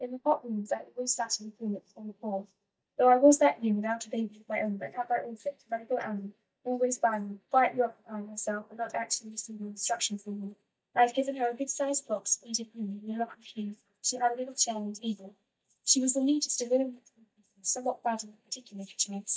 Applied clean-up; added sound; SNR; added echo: neural mask model DeepFilterNet 3.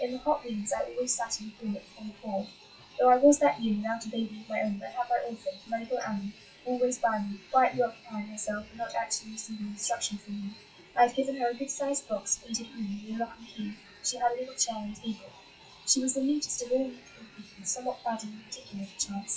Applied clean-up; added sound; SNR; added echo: classical method WPE with log-MMSE.